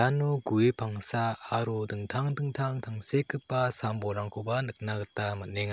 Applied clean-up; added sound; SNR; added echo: none; none; none; none.